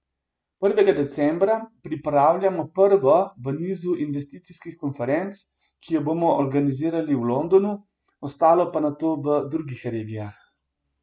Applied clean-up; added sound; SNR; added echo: none; none; none; none.